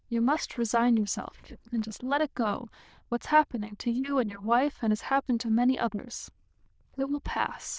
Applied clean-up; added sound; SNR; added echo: neural diffusion model UNIVERSE++.